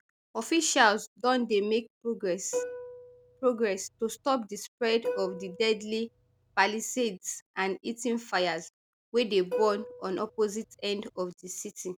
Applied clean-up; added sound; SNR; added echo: none; Plucked string instrument; 10 dB; none.